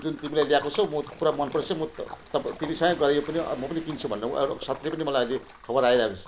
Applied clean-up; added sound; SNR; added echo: none; Splash, splatter; 18 dB; none.